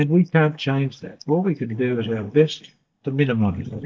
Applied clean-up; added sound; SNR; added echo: neural mask model DeepFilterNet 3.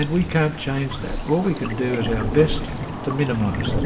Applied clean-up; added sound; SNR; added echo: none; Stream / Bird vocalization, bird call, bird song; 5 dB; reverberation time 1.0 s.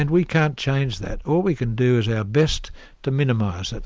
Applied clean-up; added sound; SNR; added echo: none; none; none; none.